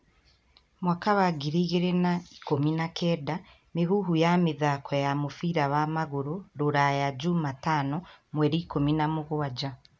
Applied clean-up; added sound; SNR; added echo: none; none; none; none.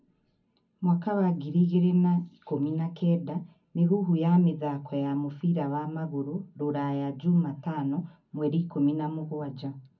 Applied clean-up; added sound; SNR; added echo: none; none; none; reverberation time 0.4 s.